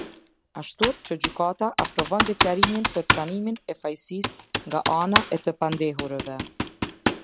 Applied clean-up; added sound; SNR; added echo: none; Computer keyboard; 0 dB; none.